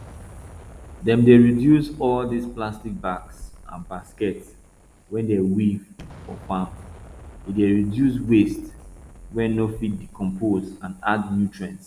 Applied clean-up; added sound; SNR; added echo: none; Explosion; 20 dB; none.